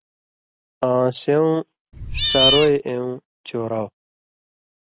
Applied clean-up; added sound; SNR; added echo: none; Cat; -3 dB; none.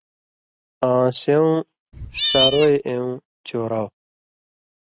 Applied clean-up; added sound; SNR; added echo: neural mask model RNNoise.